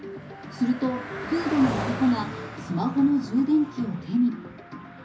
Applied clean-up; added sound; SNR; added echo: none; Car passing by; 11 dB; reverberation time 0.5 s.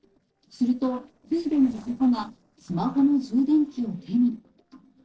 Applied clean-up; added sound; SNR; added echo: neural separator model SepFormer DNS4.